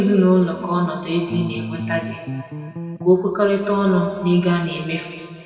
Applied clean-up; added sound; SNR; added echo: none; Bass guitar; 9 dB; reverberation time 2.1 s.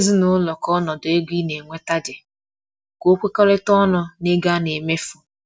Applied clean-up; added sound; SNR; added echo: none; none; none; none.